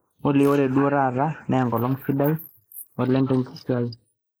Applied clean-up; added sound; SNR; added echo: neural mask model Resemble Enhance denoiser.